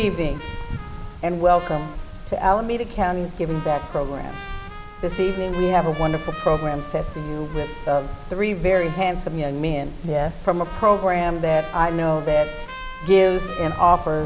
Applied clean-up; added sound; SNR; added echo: none; Trumpet; 16 dB; none.